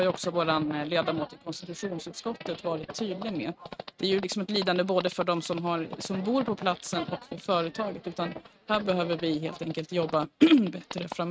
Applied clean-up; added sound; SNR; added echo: neural mask model RNNoise.